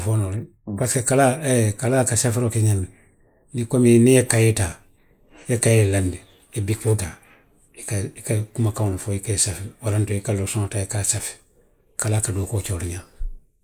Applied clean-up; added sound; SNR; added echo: neural mask model Resemble Enhance denoiser.